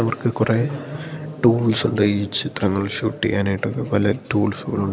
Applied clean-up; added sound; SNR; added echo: none; none; none; none.